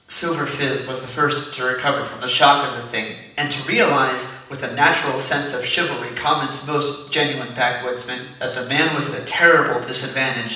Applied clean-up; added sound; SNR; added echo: none; none; none; reverberation time 0.9 s.